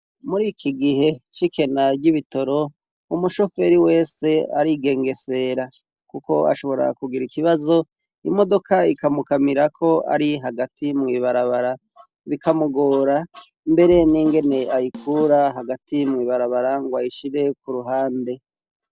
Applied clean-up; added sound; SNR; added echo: neural separator model SepFormer DNS4.